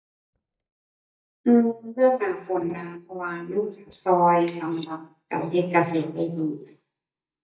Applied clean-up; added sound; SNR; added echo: neural mask model DeepFilterNet 3.